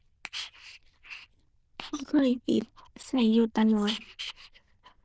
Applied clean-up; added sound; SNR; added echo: neural diffusion model UNIVERSE++.